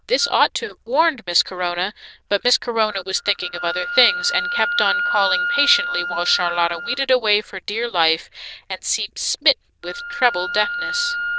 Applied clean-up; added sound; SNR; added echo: neural diffusion model UNIVERSE++.